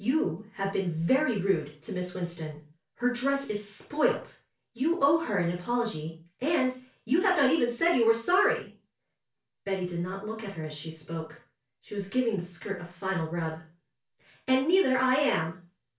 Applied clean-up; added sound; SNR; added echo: none; none; none; reverberation time 0.3 s.